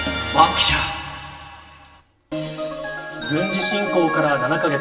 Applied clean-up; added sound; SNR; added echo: none; none; none; reverberation time 0.7 s.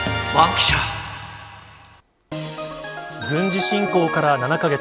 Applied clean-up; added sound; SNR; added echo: none; none; none; none.